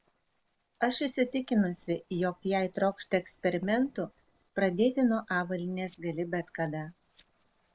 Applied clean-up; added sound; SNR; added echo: neural separator model SepFormer DNS4.